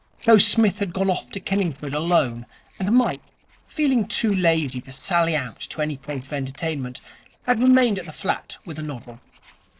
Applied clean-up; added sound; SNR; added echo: neural separator model SepFormer DNS4.